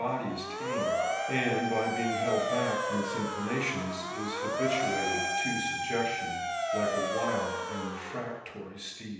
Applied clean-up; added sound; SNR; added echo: none; Motor vehicle (road) / Siren; -1 dB; reverberation time 0.9 s.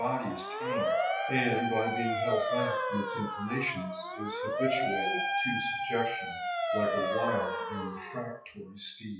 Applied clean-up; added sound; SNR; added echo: classical method WPE with log-MMSE.